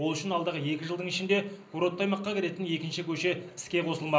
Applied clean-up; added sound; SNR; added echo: none; none; none; reverberation time 0.5 s.